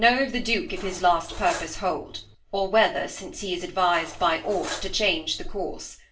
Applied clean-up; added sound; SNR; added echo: none; Cutlery, silverware; 16 dB; reverberation time 0.3 s.